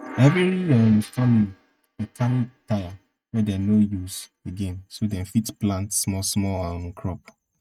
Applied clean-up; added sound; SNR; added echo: neural mask model RNNoise.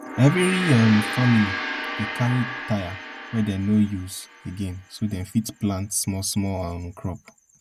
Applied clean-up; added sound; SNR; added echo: none; Gong; 9 dB; none.